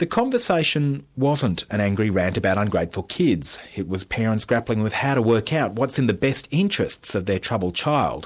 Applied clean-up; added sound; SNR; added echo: none; none; none; none.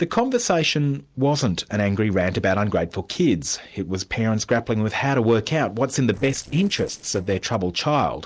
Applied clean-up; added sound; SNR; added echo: neural separator model SepFormer DNS4.